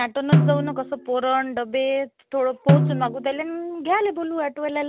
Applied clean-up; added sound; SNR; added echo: none; Snare drum; 0 dB; none.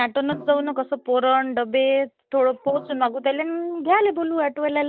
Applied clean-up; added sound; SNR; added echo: neural mask model DeepFilterNet 3.